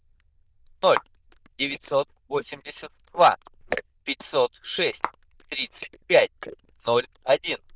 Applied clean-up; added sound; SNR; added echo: neural diffusion model UNIVERSE++.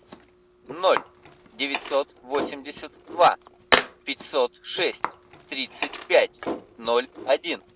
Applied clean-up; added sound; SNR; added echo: none; Tools; 6 dB; none.